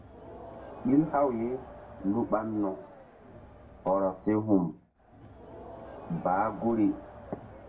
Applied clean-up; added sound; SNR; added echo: none; Crowd; 16 dB; reverberation time 0.2 s.